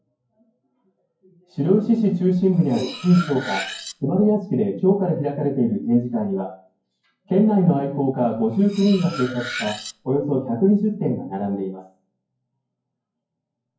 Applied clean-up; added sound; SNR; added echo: classical method WPE with log-MMSE.